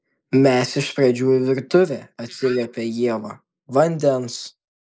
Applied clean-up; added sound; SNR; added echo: neural mask model Resemble Enhance denoiser.